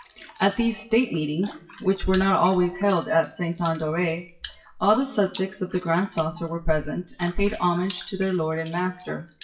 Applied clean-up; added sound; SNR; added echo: classical method WPE with log-MMSE.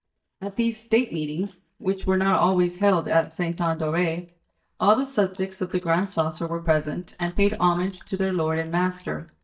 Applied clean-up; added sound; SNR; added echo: neural mask model DeepFilterNet 3.